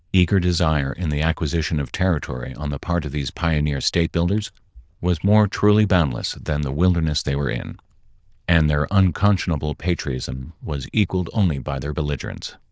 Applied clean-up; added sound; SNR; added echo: neural diffusion model UNIVERSE++.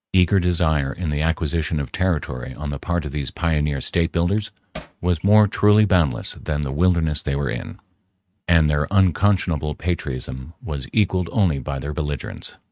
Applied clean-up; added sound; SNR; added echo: neural mask model RNNoise.